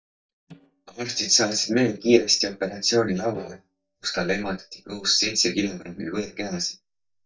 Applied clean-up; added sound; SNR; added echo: neural mask model DeepFilterNet 3.